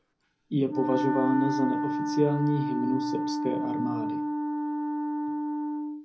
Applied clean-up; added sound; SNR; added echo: none; Wind instrument, woodwind instrument; -1 dB; reverberation time 0.4 s.